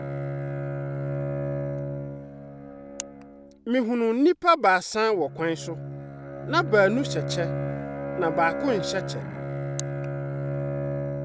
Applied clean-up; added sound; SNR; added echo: none; Bowed string instrument; 4 dB; none.